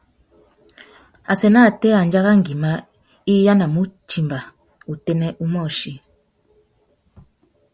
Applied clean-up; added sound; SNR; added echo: none; none; none; none.